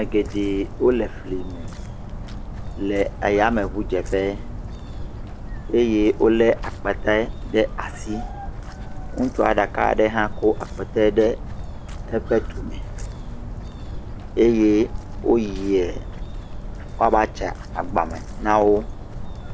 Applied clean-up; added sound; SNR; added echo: none; Walk, footsteps; 8 dB; none.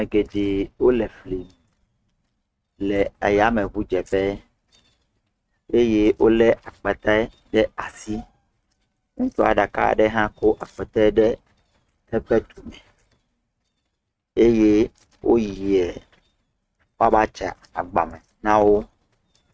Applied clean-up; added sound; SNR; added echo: neural mask model RNNoise.